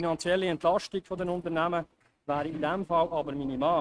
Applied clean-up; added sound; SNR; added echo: neural mask model RNNoise.